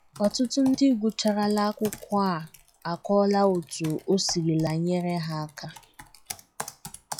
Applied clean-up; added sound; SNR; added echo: classical method log-MMSE.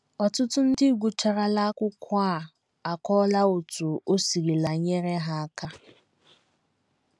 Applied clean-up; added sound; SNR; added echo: none; none; none; none.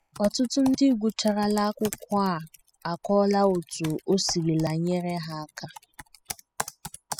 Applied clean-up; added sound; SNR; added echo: classical method spectral subtraction.